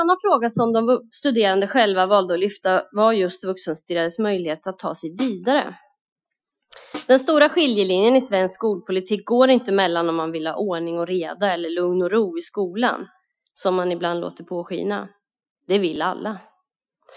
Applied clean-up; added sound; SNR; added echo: classical method Wiener filter.